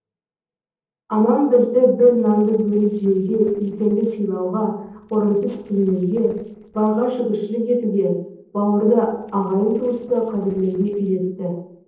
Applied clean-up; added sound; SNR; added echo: neural separator model SepFormer DNS4.